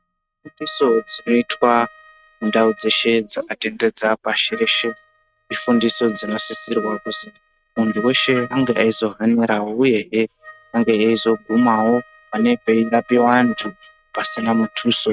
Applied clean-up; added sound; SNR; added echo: neural mask model RNNoise.